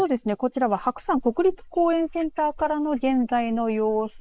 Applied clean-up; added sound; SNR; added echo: neural mask model Resemble Enhance denoiser.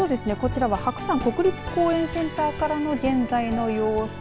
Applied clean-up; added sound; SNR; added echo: none; Bowed string instrument; 18 dB; none.